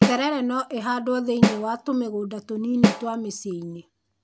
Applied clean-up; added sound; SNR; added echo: none; Snare drum; 0 dB; none.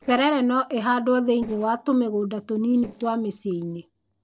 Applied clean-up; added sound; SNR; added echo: neural separator model SepFormer DNS4.